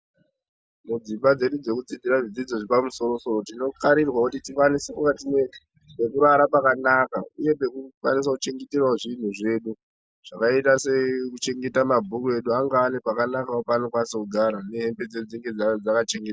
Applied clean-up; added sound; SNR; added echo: none; none; none; none.